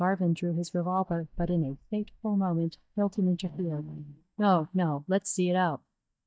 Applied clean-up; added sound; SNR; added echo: neural mask model DeepFilterNet 3.